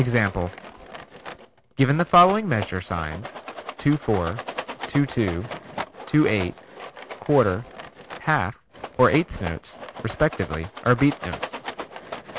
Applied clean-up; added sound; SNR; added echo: none; Rattle; 13 dB; none.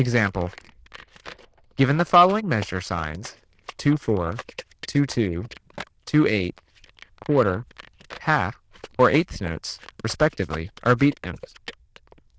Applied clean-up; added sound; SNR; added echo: neural diffusion model UNIVERSE++.